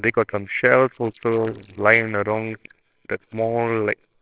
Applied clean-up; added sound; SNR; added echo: neural separator model SepFormer WHAMR!.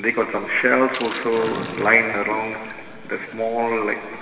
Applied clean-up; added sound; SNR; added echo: none; Sink (filling or washing); 15 dB; reverberation time 2.3 s.